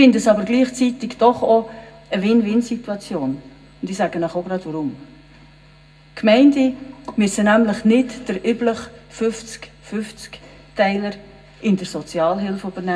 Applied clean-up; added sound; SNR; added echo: none; none; none; reverberation time 0.3 s.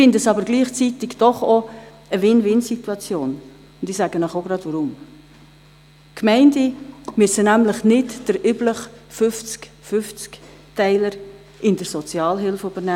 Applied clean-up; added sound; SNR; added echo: none; none; none; none.